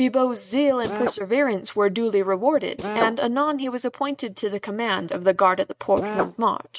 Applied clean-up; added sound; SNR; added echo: neural mask model RNNoise.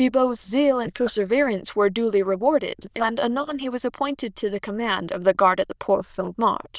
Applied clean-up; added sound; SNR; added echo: neural diffusion model UNIVERSE++.